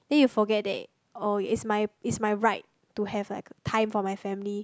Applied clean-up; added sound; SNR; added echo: none; none; none; none.